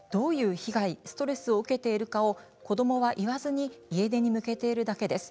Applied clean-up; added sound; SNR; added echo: none; none; none; none.